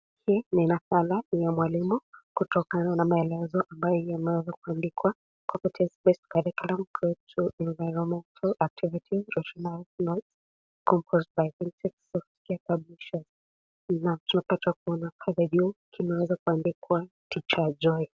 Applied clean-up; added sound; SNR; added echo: none; none; none; none.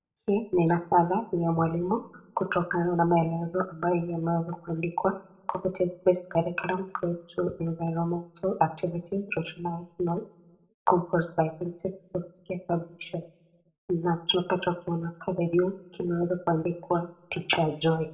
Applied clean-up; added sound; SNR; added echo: none; none; none; reverberation time 0.4 s.